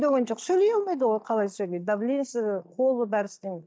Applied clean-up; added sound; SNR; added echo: neural mask model DeepFilterNet 3.